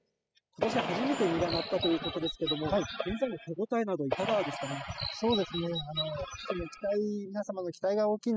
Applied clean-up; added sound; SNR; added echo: classical method spectral subtraction.